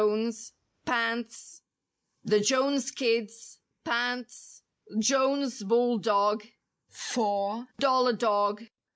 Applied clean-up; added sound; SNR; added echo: neural mask model Resemble Enhance denoiser.